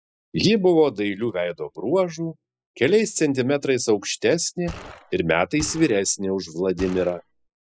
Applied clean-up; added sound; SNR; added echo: classical method spectral subtraction.